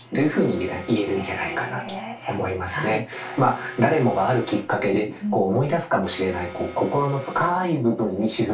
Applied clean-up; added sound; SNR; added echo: none; Alarm; 18 dB; reverberation time 0.2 s.